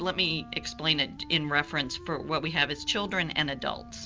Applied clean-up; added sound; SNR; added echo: none; Wind instrument, woodwind instrument; 17 dB; none.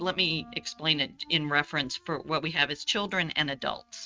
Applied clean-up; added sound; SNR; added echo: neural mask model RNNoise.